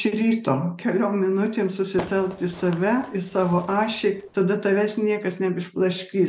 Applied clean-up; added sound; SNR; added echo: none; Fireworks; 17 dB; none.